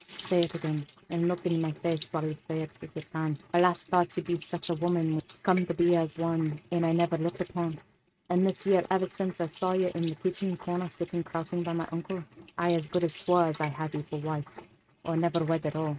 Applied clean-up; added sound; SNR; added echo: neural mask model RNNoise.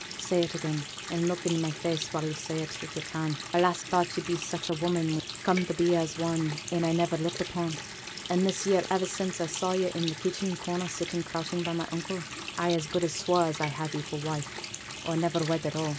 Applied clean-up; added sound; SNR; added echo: none; Water tap, faucet; 9 dB; none.